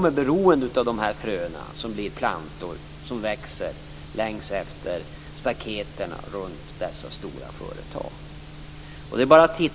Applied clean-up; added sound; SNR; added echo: none; none; none; none.